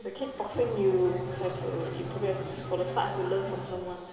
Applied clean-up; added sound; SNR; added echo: none; Race car, auto racing / Engine starting; 7 dB; reverberation time 2.3 s.